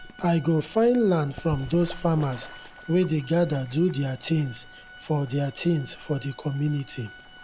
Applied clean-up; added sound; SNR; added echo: none; Organ + Bird / Fowl; 17 dB; none.